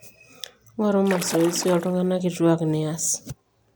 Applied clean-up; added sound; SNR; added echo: none; Splash, splatter; 10 dB; none.